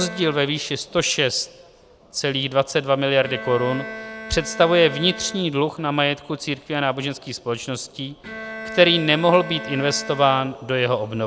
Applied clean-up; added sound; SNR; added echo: none; Bowed string instrument; 15 dB; none.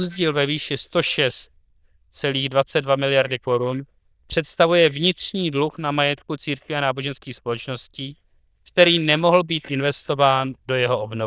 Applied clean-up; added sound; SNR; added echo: neural diffusion model UNIVERSE++.